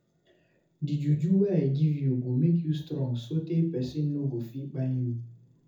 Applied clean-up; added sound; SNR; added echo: none; none; none; reverberation time 0.5 s.